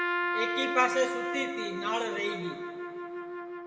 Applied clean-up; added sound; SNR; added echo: none; Trumpet; 0 dB; reverberation time 1.8 s.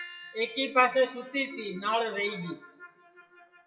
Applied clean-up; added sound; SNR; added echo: classical method WPE with log-MMSE.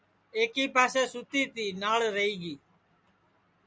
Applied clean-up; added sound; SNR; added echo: none; none; none; none.